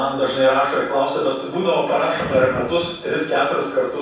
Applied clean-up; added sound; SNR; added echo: none; Thunder; 18 dB; reverberation time 0.7 s.